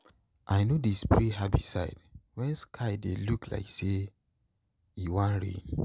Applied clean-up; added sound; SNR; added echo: none; none; none; none.